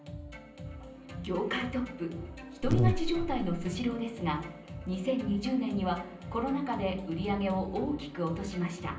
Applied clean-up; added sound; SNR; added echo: none; Buzz; -4 dB; reverberation time 0.6 s.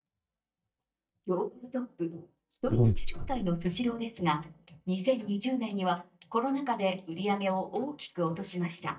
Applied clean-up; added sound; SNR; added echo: neural mask model DeepFilterNet 3.